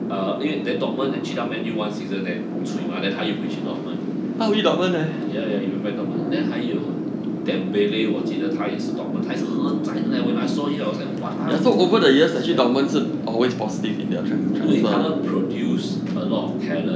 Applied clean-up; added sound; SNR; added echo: none; none; none; none.